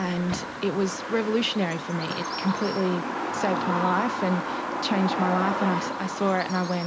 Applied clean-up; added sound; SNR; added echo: none; Bird vocalization, bird call, bird song; 3 dB; none.